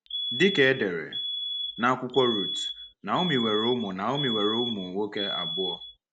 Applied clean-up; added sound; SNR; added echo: none; Alarm; 6 dB; none.